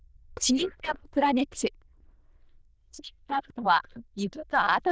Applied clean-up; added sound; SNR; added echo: neural diffusion model UNIVERSE++.